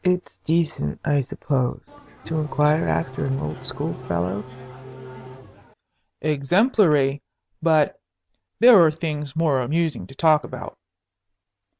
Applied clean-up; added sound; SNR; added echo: none; Race car, auto racing / Engine starting; 15 dB; none.